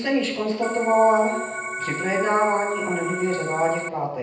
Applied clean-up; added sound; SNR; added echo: none; Organ; 7 dB; reverberation time 0.9 s.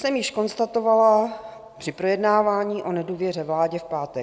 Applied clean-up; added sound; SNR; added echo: none; none; none; none.